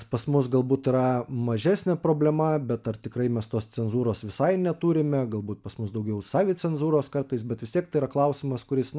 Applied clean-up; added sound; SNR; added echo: none; none; none; none.